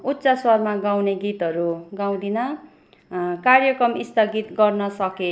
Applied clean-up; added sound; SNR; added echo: none; none; none; none.